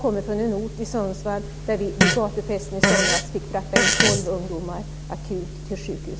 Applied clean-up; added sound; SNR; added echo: none; Fart; -3 dB; none.